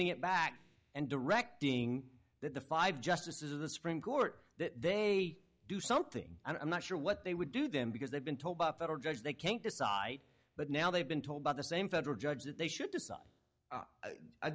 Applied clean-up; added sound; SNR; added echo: none; none; none; none.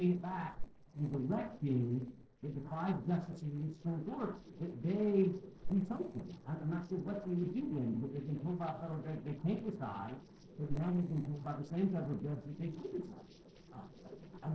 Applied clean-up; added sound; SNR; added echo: neural separator model SepFormer DNS4.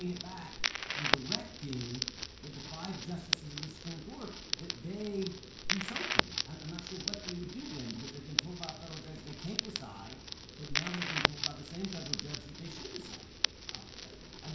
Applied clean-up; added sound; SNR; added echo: none; Crackle; -4 dB; reverberation time 0.6 s.